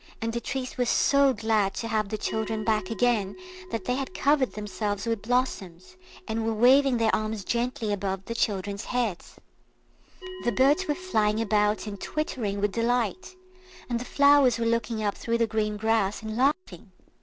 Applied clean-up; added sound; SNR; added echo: none; Bell; 20 dB; none.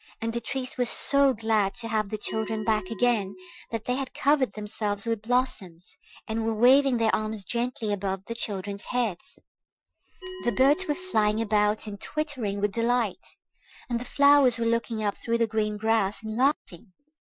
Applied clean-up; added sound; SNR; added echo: classical method Wiener filter.